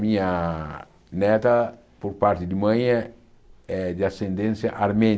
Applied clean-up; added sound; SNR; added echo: none; none; none; none.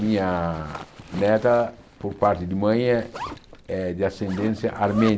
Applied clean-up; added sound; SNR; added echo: none; Zipper (clothing); 16 dB; none.